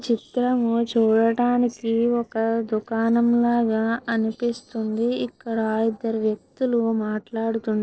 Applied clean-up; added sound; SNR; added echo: neural separator model SepFormer DNS4.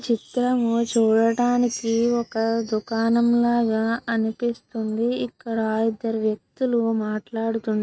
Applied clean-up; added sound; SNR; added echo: neural mask model RNNoise.